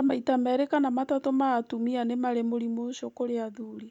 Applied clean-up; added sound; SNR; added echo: none; none; none; none.